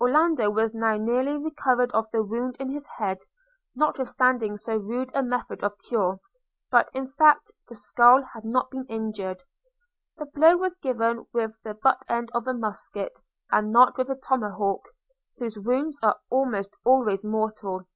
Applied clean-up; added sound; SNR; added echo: none; none; none; none.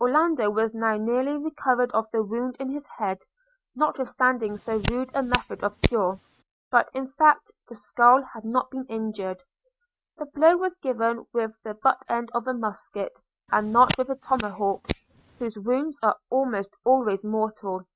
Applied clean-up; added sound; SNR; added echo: neural mask model RNNoise.